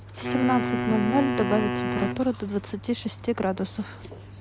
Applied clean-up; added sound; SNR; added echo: none; Wind instrument, woodwind instrument; 3 dB; none.